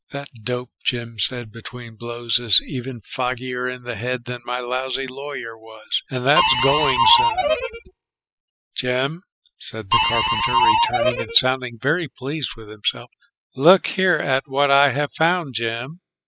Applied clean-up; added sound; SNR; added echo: classical method spectral subtraction.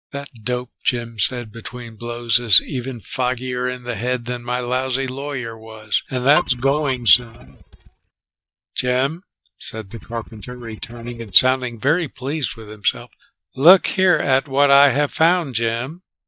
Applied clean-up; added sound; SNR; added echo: neural mask model DeepFilterNet 3.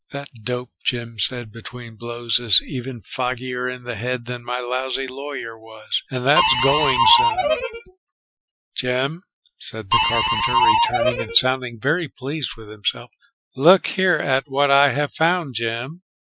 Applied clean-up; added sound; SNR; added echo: classical method Wiener filter.